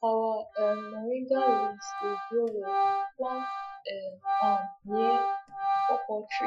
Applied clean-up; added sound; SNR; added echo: classical method Wiener filter.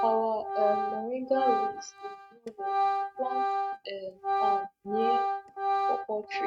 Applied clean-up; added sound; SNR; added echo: neural mask model RNNoise.